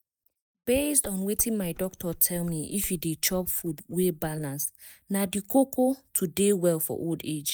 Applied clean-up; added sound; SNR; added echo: neural mask model DeepFilterNet 3.